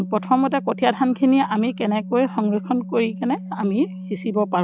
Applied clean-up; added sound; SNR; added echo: neural mask model RNNoise.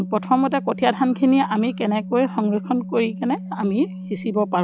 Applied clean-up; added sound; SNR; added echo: none; Organ; 12 dB; none.